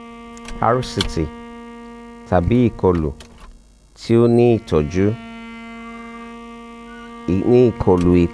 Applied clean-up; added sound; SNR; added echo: none; Squeak / Wood + Bowed string instrument; 15 dB; none.